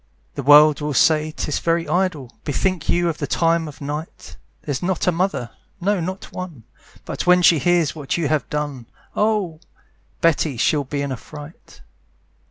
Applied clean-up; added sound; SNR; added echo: none; none; none; none.